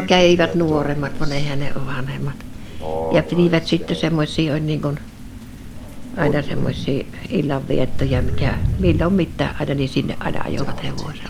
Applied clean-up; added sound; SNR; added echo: none; Crow; 3 dB; none.